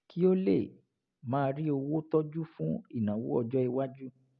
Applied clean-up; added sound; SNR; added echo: none; none; none; none.